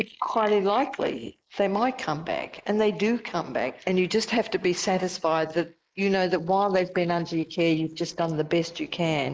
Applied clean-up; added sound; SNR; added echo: neural mask model Resemble Enhance denoiser.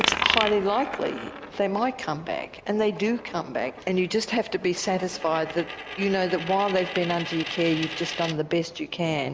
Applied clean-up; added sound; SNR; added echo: none; Coin (dropping); 8 dB; none.